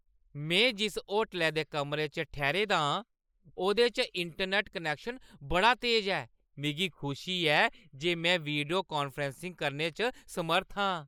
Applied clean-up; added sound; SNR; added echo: neural mask model Resemble Enhance denoiser.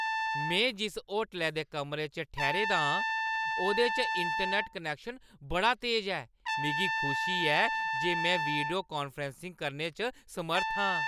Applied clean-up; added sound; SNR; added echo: none; Trumpet; 1 dB; none.